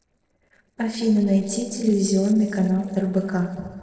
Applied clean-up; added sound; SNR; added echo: neural separator model SepFormer DNS4.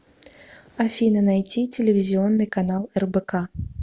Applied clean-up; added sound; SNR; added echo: none; none; none; none.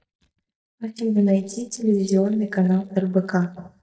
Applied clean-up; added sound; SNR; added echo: neural mask model DeepFilterNet 3.